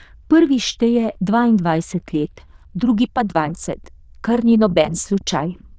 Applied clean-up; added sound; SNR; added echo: neural diffusion model UNIVERSE++.